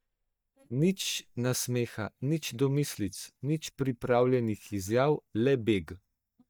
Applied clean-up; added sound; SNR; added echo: neural mask model DeepFilterNet 3.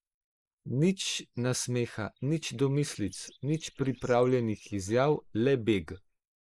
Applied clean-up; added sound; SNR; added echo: neural mask model Resemble Enhance denoiser.